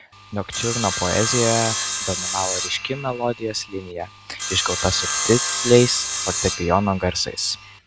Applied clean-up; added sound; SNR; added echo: none; Sawing; 4 dB; none.